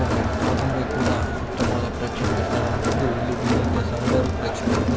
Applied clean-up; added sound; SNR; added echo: none; Crowd; -5 dB; none.